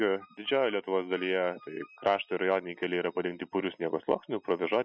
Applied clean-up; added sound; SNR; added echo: classical method Wiener filter.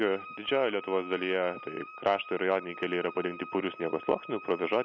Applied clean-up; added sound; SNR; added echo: none; Wind instrument, woodwind instrument; 15 dB; none.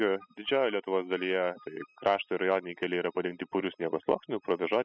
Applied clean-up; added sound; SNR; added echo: classical method spectral subtraction.